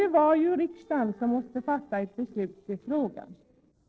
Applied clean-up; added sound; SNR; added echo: neural separator model SepFormer DNS4.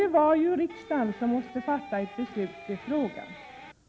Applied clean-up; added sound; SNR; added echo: none; Electric guitar; 17 dB; none.